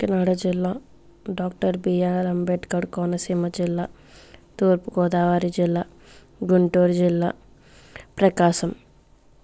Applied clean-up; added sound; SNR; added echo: none; none; none; none.